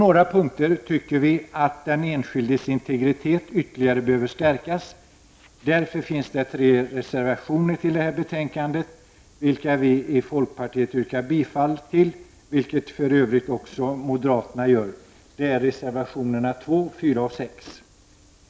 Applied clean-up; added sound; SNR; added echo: none; none; none; none.